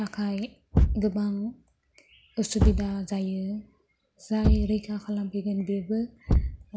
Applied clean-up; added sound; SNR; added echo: none; Thump, thud; -1 dB; none.